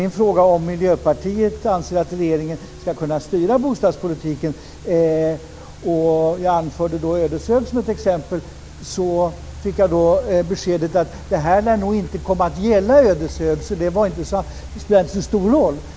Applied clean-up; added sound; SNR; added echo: none; Truck; 17 dB; none.